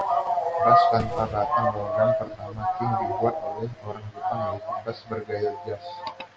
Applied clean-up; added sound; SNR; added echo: none; Fireworks; 18 dB; none.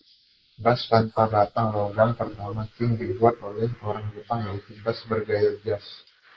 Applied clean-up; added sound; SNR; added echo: neural mask model Resemble Enhance denoiser.